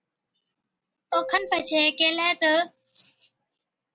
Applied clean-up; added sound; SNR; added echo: none; Marimba, xylophone; 13 dB; none.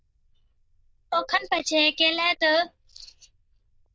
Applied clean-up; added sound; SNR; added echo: neural diffusion model UNIVERSE++.